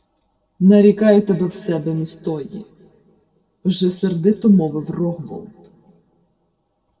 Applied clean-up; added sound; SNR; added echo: none; none; none; reverberation time 1.8 s.